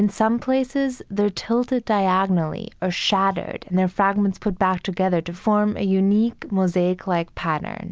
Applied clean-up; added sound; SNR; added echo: none; none; none; none.